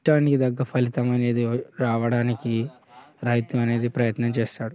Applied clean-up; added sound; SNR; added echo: none; none; none; none.